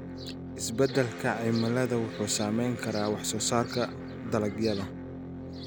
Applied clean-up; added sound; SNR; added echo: none; Electric guitar; 9 dB; none.